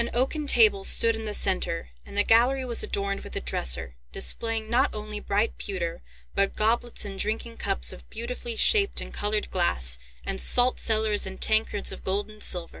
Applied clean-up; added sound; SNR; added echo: none; none; none; none.